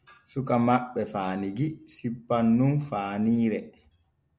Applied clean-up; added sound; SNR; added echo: none; none; none; none.